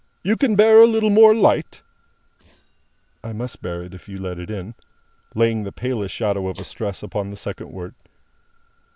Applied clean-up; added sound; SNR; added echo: neural mask model Resemble Enhance denoiser.